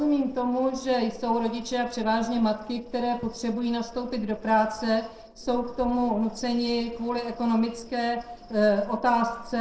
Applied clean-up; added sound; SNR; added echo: neural separator model SepFormer DNS4.